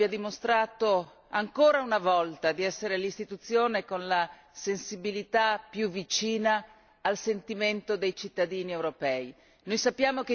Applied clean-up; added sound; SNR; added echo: none; none; none; none.